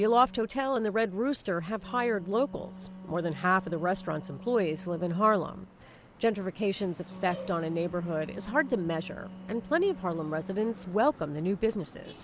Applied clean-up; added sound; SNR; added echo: none; Wind instrument, woodwind instrument; 17 dB; none.